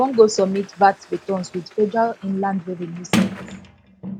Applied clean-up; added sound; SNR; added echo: none; Sliding door; 9 dB; none.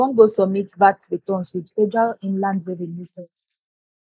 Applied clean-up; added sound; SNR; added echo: neural mask model Resemble Enhance denoiser.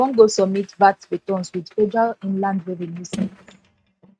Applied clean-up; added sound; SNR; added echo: neural mask model RNNoise.